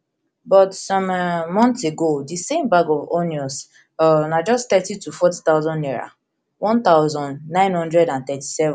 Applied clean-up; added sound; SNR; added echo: none; none; none; none.